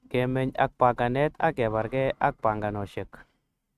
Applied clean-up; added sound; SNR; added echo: neural mask model RNNoise.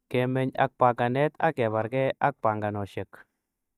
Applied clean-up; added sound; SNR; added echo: neural mask model DeepFilterNet 3.